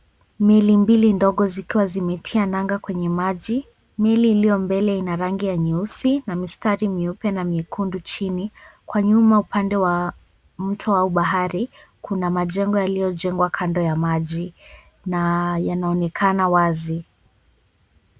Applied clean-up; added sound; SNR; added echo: none; none; none; none.